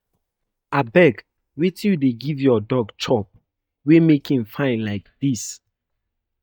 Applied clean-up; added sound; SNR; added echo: neural mask model DeepFilterNet 3.